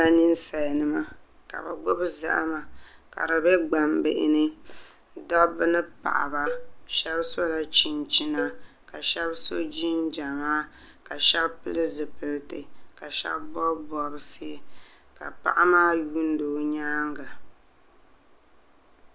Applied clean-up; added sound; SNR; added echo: none; Cowbell; 13 dB; none.